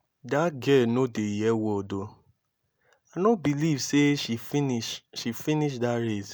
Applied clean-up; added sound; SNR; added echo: none; none; none; none.